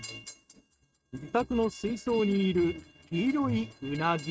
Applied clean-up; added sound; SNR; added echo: neural mask model RNNoise.